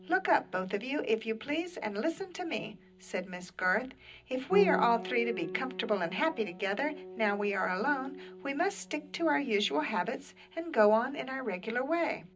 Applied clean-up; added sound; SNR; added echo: none; Piano; 12 dB; reverberation time 0.4 s.